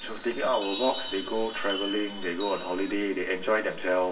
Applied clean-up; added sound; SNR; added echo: none; Chime; 10 dB; reverberation time 0.2 s.